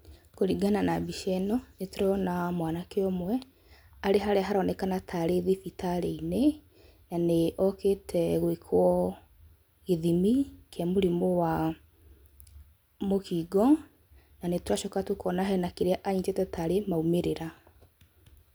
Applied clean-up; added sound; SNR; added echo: none; none; none; none.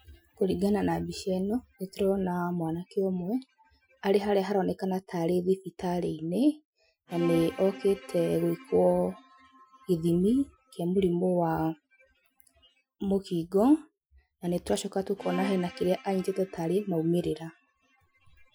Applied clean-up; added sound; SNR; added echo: classical method Wiener filter.